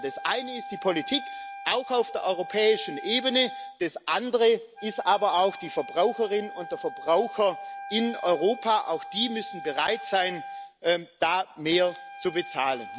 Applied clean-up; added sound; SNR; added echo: none; Wind instrument, woodwind instrument; 13 dB; none.